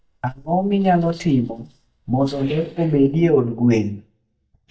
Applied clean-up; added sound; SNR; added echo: neural mask model DeepFilterNet 3.